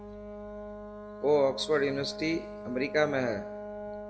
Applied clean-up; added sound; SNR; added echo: none; Brass instrument; 10 dB; reverberation time 0.9 s.